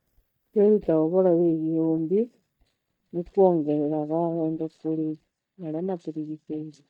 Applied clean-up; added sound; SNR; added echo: neural mask model DeepFilterNet 3.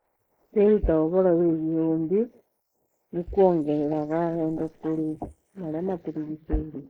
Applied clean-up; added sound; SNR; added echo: neural mask model Resemble Enhance denoiser.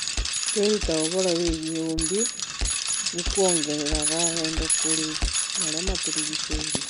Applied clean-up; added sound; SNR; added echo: none; Bicycle; -2 dB; none.